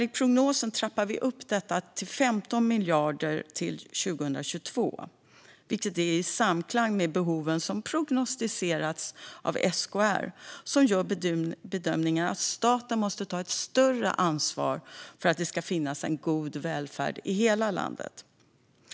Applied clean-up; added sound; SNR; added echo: none; none; none; none.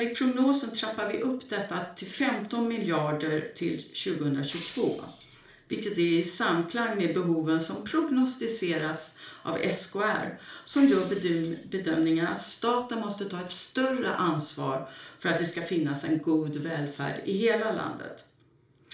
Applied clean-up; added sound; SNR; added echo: neural separator model SepFormer DNS4.